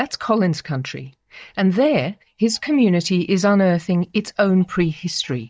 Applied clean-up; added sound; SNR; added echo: neural mask model DeepFilterNet 3.